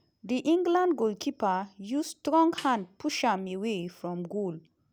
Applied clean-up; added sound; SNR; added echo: none; Snare drum; 19 dB; none.